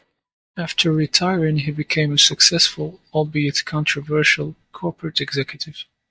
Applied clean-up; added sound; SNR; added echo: neural mask model DeepFilterNet 3.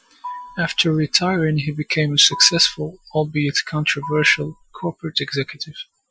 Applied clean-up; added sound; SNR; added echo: classical method Wiener filter.